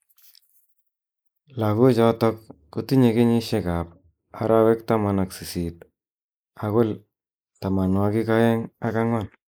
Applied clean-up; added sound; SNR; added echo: neural mask model Resemble Enhance denoiser.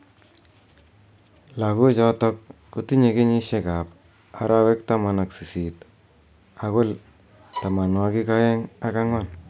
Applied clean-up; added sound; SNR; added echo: none; Bowed string instrument; 13 dB; none.